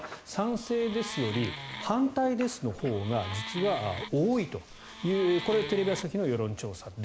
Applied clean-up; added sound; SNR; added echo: none; Wood; 11 dB; none.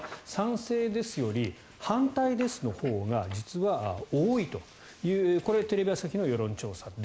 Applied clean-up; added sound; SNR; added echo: none; none; none; none.